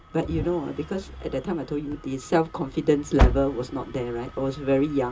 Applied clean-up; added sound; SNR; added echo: none; Engine starting; 4 dB; reverberation time 0.2 s.